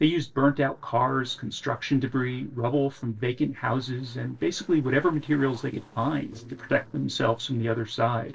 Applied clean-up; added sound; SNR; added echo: neural separator model SepFormer DNS4.